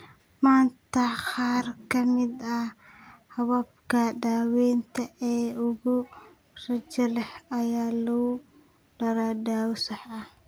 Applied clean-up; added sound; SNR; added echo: none; none; none; none.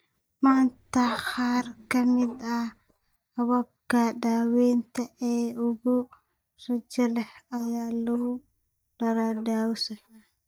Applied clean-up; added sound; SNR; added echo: neural mask model DeepFilterNet 3.